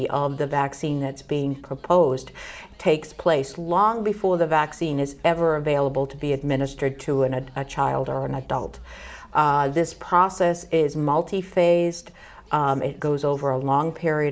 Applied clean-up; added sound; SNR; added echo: none; none; none; none.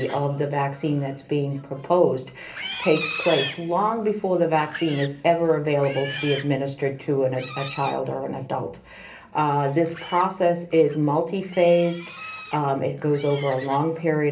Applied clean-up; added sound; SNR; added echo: none; Livestock, farm animals, working animals; 14 dB; reverberation time 0.3 s.